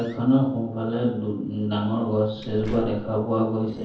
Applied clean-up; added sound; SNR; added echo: neural separator model SepFormer DNS4.